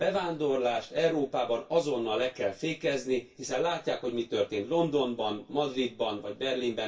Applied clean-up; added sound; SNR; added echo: none; none; none; reverberation time 0.2 s.